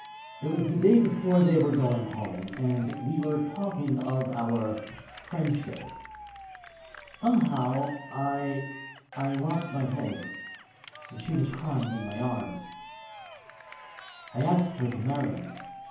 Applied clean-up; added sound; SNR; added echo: none; Cheering; 16 dB; reverberation time 0.9 s.